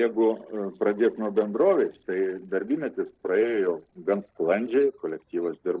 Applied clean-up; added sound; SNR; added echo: neural separator model SepFormer DNS4.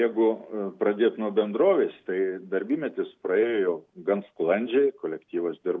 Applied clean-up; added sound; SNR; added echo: none; none; none; none.